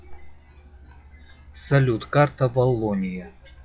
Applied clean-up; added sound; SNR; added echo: classical method log-MMSE.